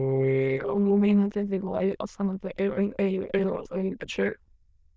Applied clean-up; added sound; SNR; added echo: neural diffusion model UNIVERSE++.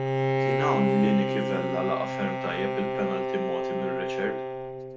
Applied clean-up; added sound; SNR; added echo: none; Bowed string instrument; -2 dB; none.